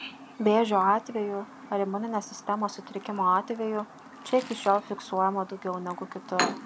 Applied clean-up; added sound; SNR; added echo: none; Chirp, tweet; 12 dB; none.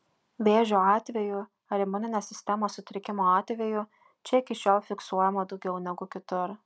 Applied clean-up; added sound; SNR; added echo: none; none; none; none.